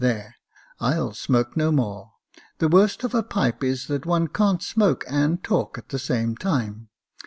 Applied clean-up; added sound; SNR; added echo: none; none; none; none.